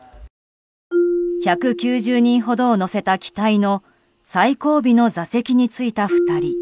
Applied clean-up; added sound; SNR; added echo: none; Marimba, xylophone; 6 dB; none.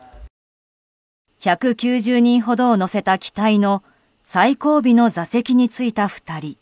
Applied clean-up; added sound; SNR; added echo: none; none; none; none.